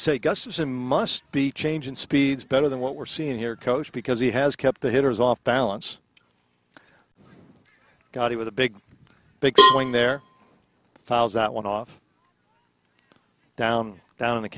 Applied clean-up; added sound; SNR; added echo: none; Cowbell; -3 dB; none.